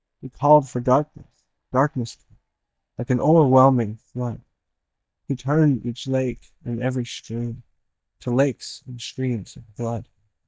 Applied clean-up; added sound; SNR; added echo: neural mask model DeepFilterNet 3.